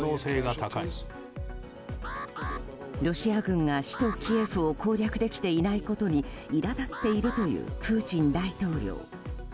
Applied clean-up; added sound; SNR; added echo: none; Alarm; 14 dB; none.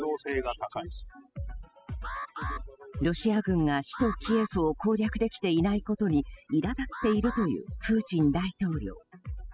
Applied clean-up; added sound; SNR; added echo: classical method spectral subtraction.